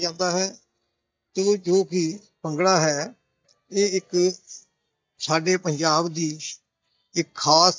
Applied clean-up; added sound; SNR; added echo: neural mask model DeepFilterNet 3.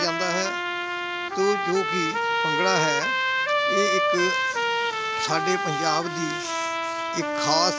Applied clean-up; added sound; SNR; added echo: none; Trumpet; -2 dB; none.